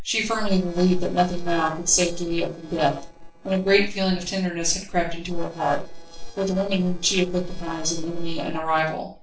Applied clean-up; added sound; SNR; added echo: neural separator model SepFormer DNS4.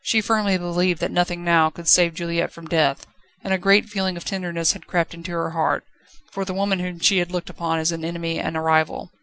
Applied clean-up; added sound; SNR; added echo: none; none; none; none.